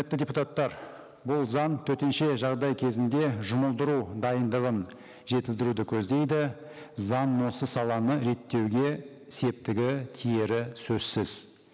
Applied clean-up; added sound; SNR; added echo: none; none; none; none.